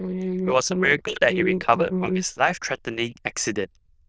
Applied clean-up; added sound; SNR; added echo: neural diffusion model UNIVERSE++.